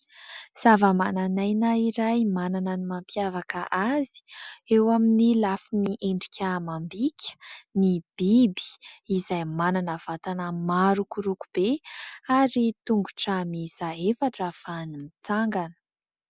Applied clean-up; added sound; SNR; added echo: none; none; none; none.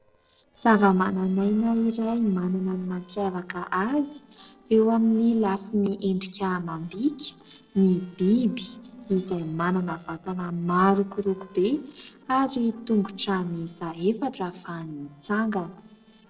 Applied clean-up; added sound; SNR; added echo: neural separator model SepFormer DNS4.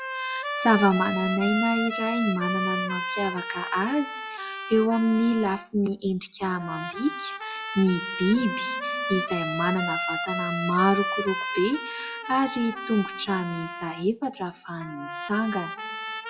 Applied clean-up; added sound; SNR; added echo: classical method WPE with log-MMSE.